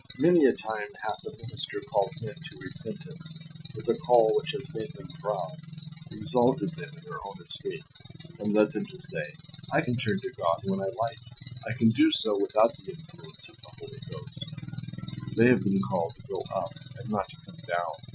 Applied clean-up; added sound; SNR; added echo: classical method Wiener filter.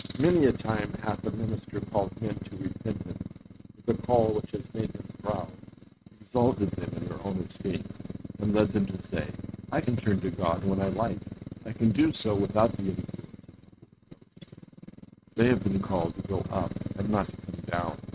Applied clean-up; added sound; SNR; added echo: neural mask model RNNoise.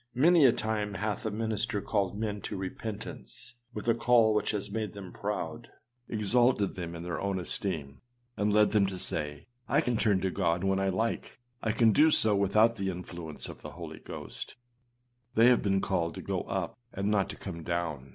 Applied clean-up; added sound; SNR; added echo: none; none; none; none.